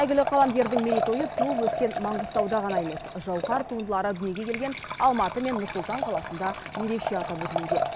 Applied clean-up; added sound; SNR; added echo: none; Liquid; 4 dB; none.